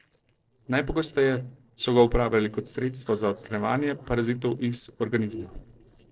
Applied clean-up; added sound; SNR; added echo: neural separator model SepFormer DNS4.